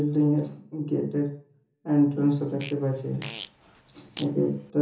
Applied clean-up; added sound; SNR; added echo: none; Fart; 18 dB; reverberation time 1.2 s.